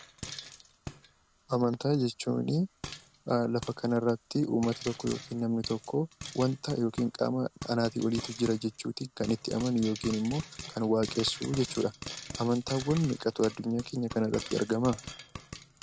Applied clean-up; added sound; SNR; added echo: none; Frying (food); 14 dB; none.